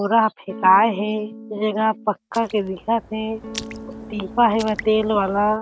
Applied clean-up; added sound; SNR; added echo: none; Raindrop + Electric guitar / Strum; 16 dB; none.